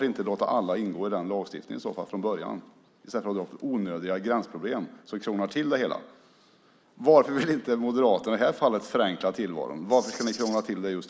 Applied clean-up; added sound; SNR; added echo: none; Rattle (instrument); 14 dB; none.